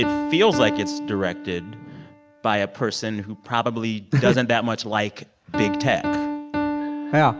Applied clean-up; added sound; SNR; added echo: none; Piano; 6 dB; none.